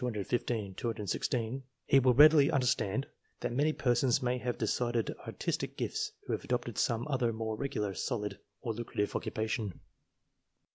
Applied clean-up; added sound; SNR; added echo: none; none; none; none.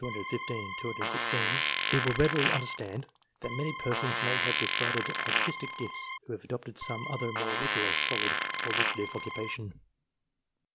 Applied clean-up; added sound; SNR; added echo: none; Fart + Organ; -3 dB; none.